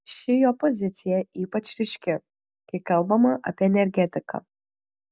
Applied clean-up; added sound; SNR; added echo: none; none; none; none.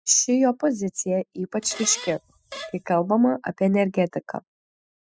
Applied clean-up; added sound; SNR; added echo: classical method spectral subtraction.